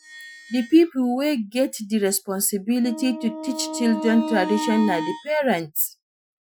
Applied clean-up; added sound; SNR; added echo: classical method Wiener filter.